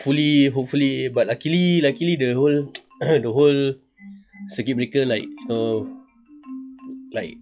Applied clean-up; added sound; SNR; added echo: classical method log-MMSE.